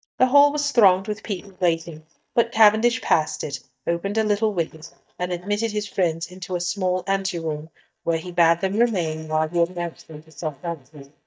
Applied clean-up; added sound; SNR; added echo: neural mask model DeepFilterNet 3.